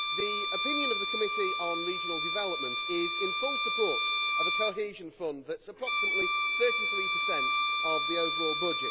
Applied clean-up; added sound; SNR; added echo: none; Bowed string instrument; -4 dB; none.